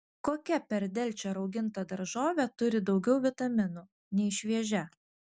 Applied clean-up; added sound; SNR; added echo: none; none; none; none.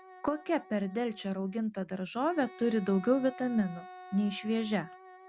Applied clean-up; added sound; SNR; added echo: none; Wind instrument, woodwind instrument; 19 dB; none.